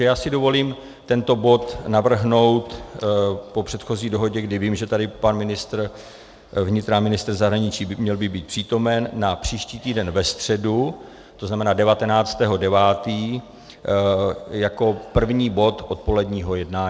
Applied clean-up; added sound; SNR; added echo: none; none; none; none.